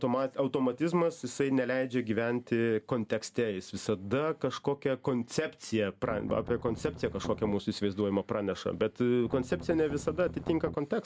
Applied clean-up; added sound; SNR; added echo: none; Strum; 10 dB; none.